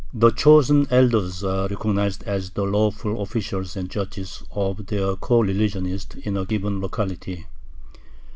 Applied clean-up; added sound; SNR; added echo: none; none; none; none.